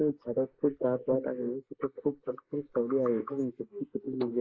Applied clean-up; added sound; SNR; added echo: neural mask model Resemble Enhance denoiser.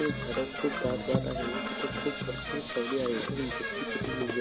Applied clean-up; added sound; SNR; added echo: none; Brass instrument / Percussion; 0 dB; none.